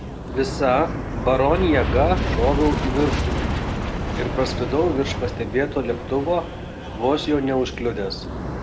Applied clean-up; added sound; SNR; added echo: none; Aircraft; 2 dB; none.